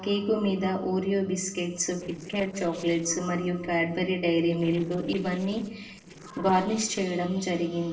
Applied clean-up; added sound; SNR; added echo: neural separator model SepFormer DNS4.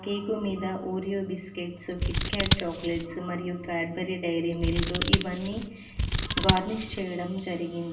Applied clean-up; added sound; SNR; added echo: none; Scissors; -4 dB; reverberation time 0.7 s.